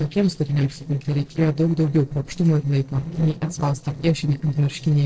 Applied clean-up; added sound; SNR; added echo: neural separator model SepFormer DNS4.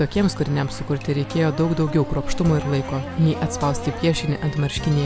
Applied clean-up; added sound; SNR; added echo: none; none; none; none.